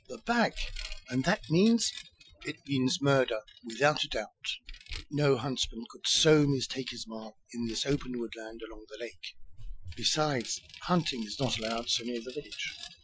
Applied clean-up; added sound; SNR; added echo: classical method Wiener filter.